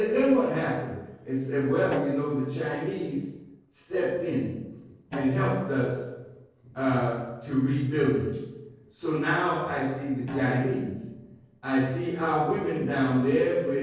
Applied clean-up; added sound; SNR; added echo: neural separator model SepFormer DNS4.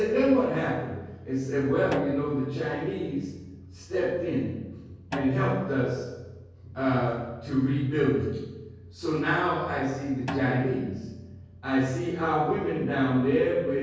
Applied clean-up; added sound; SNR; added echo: none; Snare drum; 14 dB; reverberation time 1.3 s.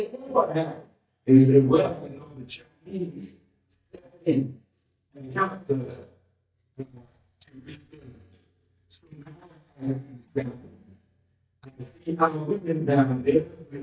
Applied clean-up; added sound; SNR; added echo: neural mask model DeepFilterNet 3.